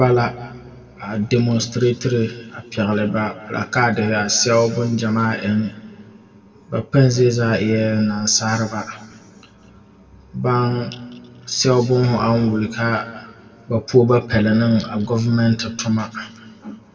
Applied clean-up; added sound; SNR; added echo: none; none; none; reverberation time 1.6 s.